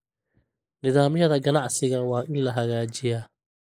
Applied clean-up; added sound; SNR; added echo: neural mask model Resemble Enhance denoiser.